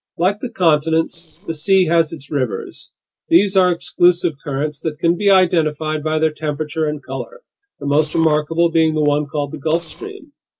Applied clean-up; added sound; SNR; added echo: neural separator model SepFormer DNS4.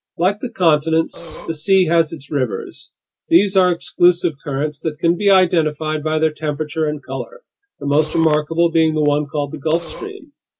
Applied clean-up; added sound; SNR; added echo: none; Burping, eructation; 15 dB; none.